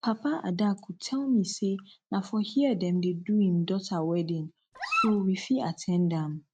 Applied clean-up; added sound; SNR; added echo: neural mask model RNNoise.